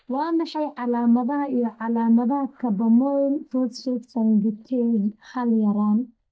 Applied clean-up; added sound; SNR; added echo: neural mask model DeepFilterNet 3.